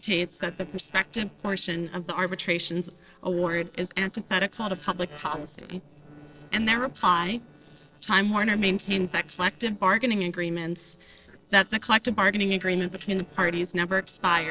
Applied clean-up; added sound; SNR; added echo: neural separator model SepFormer DNS4.